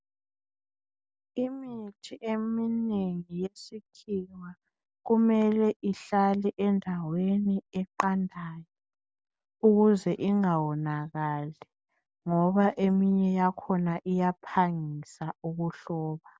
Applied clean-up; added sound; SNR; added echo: none; none; none; none.